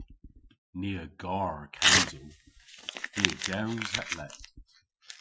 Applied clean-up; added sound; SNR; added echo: classical method Wiener filter.